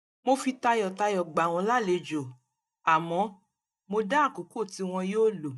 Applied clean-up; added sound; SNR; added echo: neural mask model DeepFilterNet 3.